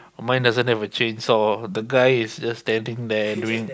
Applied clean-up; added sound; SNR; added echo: none; none; none; none.